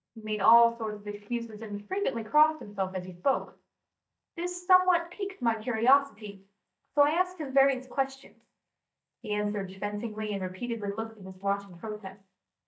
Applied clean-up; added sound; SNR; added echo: neural mask model DeepFilterNet 3.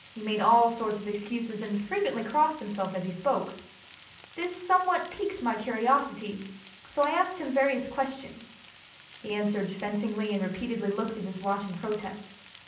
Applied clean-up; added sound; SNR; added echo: none; Frying (food); 16 dB; reverberation time 0.6 s.